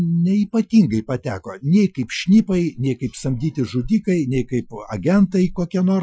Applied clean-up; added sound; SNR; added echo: classical method Wiener filter.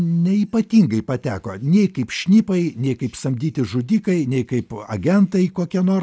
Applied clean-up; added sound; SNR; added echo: none; none; none; none.